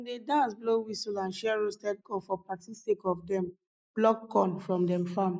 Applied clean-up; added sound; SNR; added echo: neural mask model Resemble Enhance denoiser.